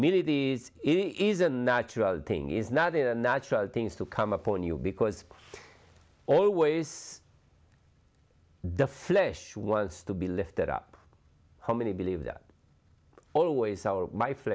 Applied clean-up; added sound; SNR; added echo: none; none; none; none.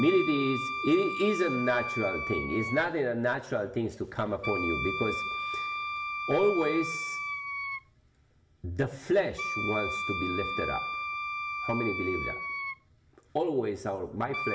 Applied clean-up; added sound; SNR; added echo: none; Wind instrument, woodwind instrument; 5 dB; reverberation time 0.7 s.